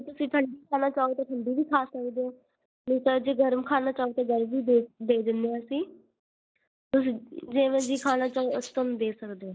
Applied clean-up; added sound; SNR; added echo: neural mask model DeepFilterNet 3.